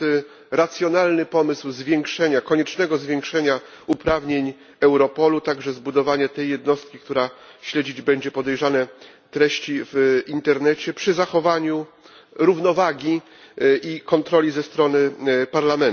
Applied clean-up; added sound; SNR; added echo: none; none; none; none.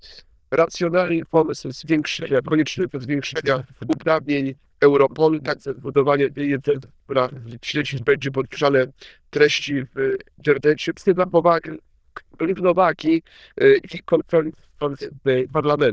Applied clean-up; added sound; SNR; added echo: neural diffusion model UNIVERSE++.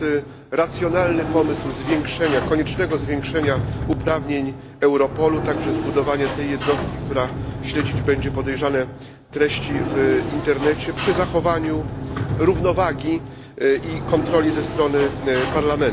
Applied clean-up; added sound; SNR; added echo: none; Sliding door; 5 dB; none.